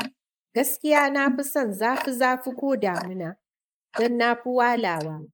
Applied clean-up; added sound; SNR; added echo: neural mask model Resemble Enhance denoiser.